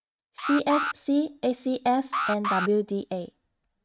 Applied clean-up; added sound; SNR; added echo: neural mask model RNNoise.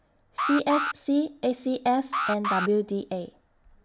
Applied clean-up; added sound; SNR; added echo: none; Alarm; 5 dB; none.